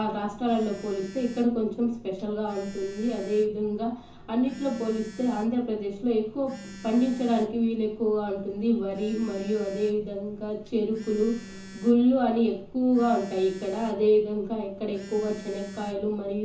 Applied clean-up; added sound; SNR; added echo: none; Telephone; 18 dB; reverberation time 0.6 s.